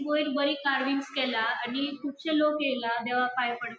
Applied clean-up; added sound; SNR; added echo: none; none; none; none.